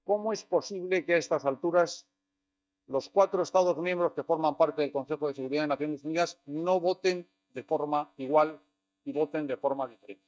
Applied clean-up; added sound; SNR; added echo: neural mask model DeepFilterNet 3.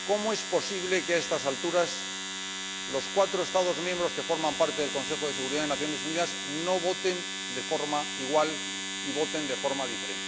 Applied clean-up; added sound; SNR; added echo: none; Domestic sounds, home sounds; 4 dB; none.